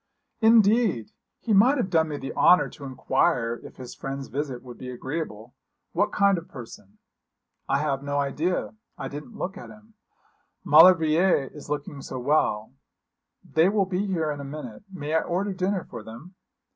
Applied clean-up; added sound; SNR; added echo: none; none; none; none.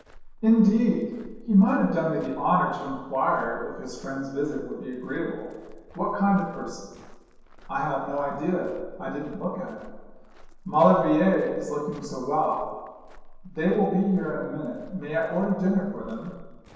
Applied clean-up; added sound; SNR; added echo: none; Walk, footsteps; 19 dB; reverberation time 1.2 s.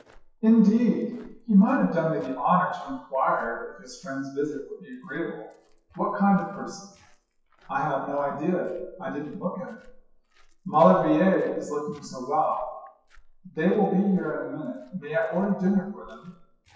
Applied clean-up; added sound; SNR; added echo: classical method WPE with log-MMSE.